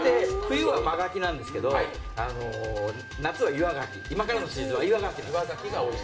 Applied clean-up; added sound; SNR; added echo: none; none; none; reverberation time 1.1 s.